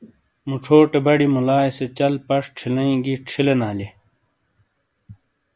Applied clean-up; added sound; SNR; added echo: none; none; none; none.